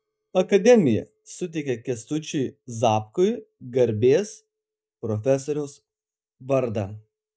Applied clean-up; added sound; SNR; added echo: neural mask model DeepFilterNet 3.